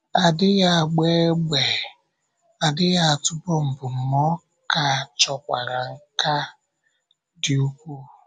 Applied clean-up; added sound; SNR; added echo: none; none; none; none.